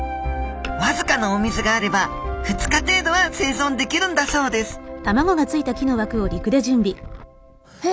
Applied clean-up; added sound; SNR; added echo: none; Glass; 13 dB; none.